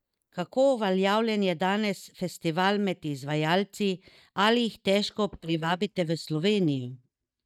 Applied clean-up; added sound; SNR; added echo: neural mask model DeepFilterNet 3.